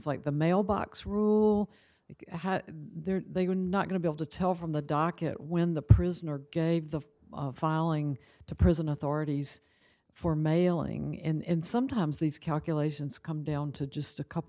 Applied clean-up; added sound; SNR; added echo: none; none; none; none.